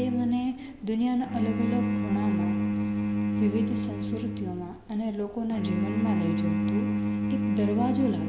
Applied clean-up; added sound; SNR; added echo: none; Bowed string instrument; -2 dB; none.